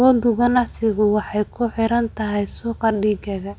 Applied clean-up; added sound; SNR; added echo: none; none; none; none.